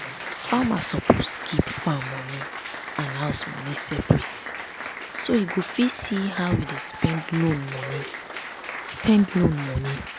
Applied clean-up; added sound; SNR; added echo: none; Applause; 10 dB; none.